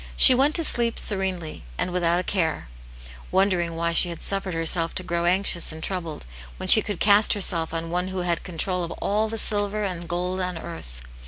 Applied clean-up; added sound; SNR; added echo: none; none; none; none.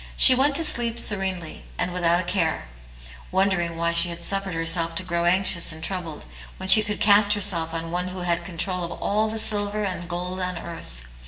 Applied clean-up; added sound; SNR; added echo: none; none; none; reverberation time 0.9 s.